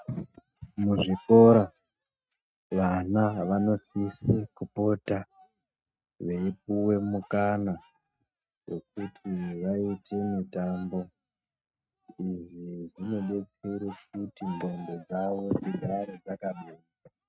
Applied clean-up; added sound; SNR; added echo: neural mask model RNNoise.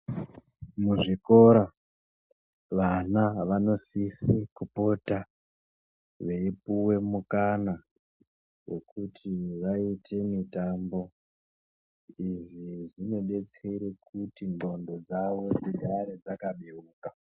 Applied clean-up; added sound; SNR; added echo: none; none; none; none.